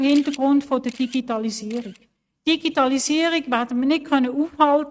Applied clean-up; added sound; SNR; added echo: neural mask model RNNoise.